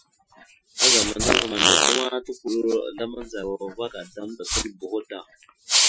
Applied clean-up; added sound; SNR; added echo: classical method Wiener filter.